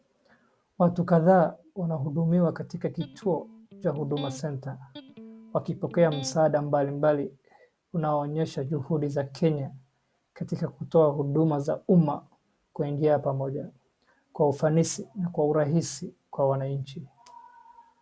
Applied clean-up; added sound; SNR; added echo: none; Electric guitar; 17 dB; none.